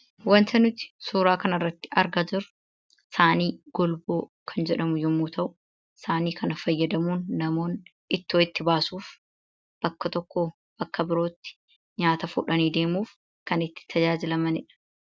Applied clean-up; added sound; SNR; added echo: none; none; none; none.